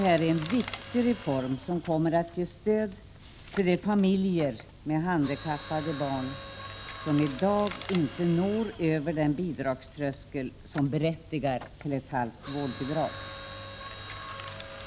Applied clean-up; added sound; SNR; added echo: none; Mechanisms; 12 dB; none.